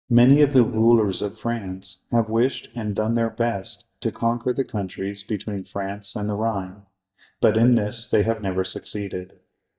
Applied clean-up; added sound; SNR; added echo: neural mask model DeepFilterNet 3.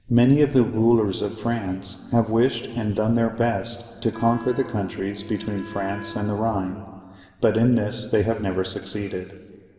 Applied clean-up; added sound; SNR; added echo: none; Wind instrument, woodwind instrument; 16 dB; reverberation time 1.6 s.